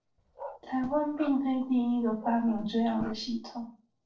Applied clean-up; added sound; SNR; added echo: neural separator model SepFormer DNS4.